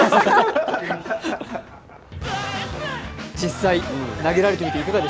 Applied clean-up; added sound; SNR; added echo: none; none; none; none.